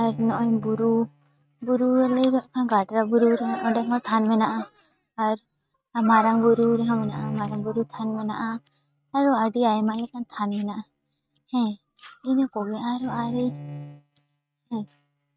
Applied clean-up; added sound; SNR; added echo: neural mask model RNNoise.